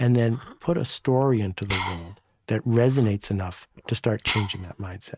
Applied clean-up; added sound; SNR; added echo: neural mask model RNNoise.